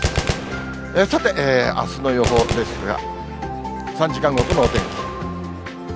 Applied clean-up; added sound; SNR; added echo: none; Gunshot, gunfire; 6 dB; none.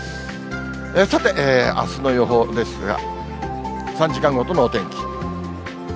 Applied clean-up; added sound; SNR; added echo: none; none; none; none.